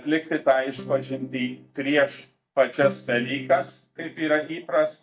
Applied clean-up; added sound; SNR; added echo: neural mask model DeepFilterNet 3.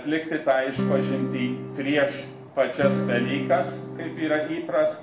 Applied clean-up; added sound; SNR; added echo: none; Acoustic guitar / Strum; 4 dB; reverberation time 0.5 s.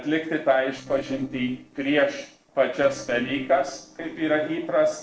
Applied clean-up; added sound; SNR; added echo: neural separator model SepFormer DNS4.